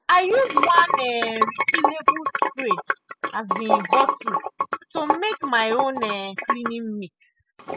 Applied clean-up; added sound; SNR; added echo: classical method spectral subtraction.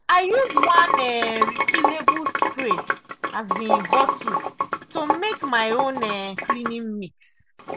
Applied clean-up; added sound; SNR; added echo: none; Sink (filling or washing) / Water; 0 dB; none.